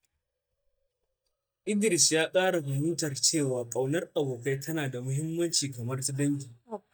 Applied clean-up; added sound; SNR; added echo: neural mask model DeepFilterNet 3.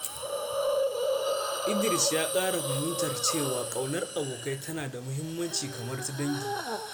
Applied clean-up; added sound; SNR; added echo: none; Hiss; -1 dB; none.